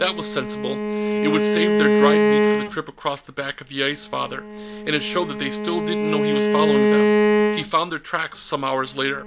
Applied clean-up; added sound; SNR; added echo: none; Bowed string instrument; -4 dB; none.